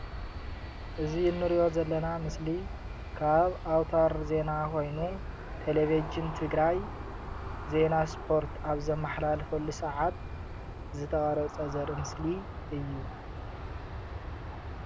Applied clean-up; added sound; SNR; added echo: none; Aircraft; 8 dB; none.